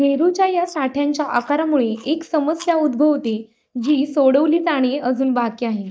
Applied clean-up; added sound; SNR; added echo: neural mask model DeepFilterNet 3.